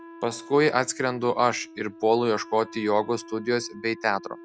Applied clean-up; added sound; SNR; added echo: none; Wind instrument, woodwind instrument; 19 dB; none.